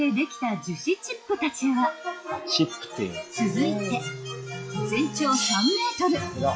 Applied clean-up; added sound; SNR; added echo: classical method log-MMSE.